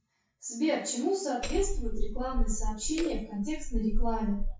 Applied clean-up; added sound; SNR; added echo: classical method WPE with log-MMSE.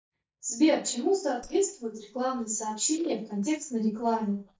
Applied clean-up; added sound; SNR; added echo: neural mask model DeepFilterNet 3.